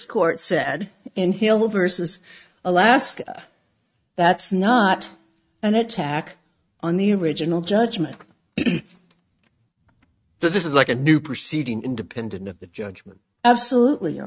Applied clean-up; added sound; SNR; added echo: neural mask model RNNoise.